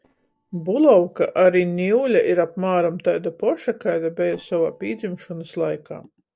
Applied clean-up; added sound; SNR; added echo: neural separator model SepFormer DNS4.